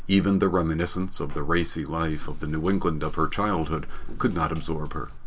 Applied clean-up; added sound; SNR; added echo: none; Walk, footsteps; 12 dB; none.